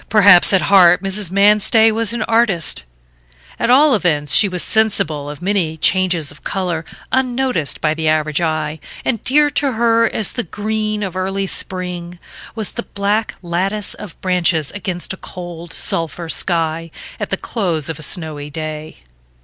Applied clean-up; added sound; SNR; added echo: none; none; none; none.